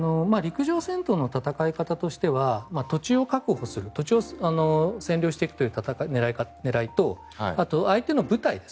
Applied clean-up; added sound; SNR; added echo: none; none; none; none.